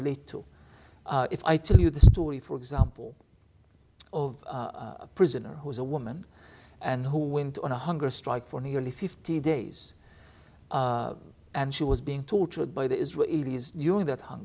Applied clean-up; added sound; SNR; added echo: none; none; none; none.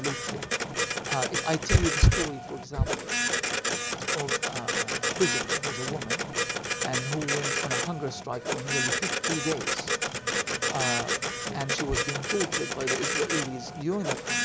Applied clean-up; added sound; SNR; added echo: none; Printer; -2 dB; none.